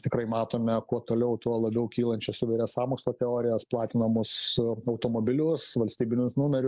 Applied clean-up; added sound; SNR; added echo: none; none; none; none.